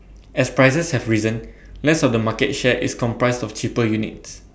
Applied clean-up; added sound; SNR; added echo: none; none; none; none.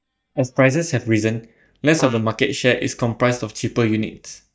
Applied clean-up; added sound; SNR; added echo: neural mask model DeepFilterNet 3.